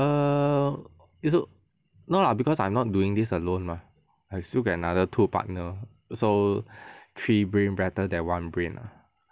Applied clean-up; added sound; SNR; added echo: none; none; none; none.